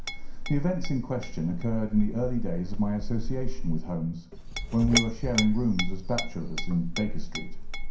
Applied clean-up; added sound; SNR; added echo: none; Chink, clink; 0 dB; reverberation time 0.5 s.